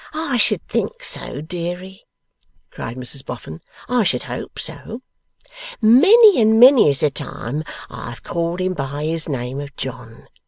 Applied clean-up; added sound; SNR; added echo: none; none; none; none.